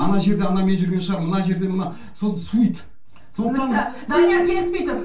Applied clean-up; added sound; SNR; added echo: none; Marimba, xylophone; 6 dB; reverberation time 0.2 s.